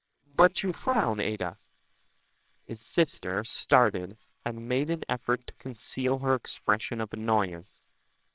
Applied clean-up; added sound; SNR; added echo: neural separator model SepFormer WHAMR!.